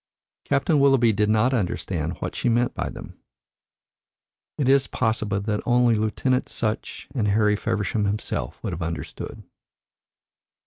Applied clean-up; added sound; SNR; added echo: none; none; none; none.